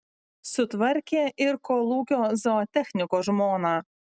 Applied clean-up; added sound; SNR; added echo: none; none; none; none.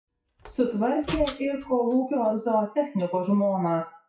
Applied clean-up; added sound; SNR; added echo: classical method WPE with log-MMSE.